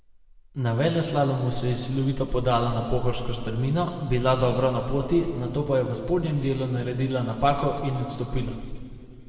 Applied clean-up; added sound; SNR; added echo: none; none; none; reverberation time 2.4 s.